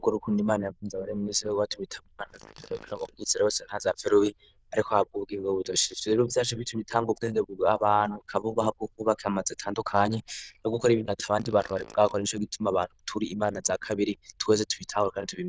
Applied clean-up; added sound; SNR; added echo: neural diffusion model UNIVERSE++.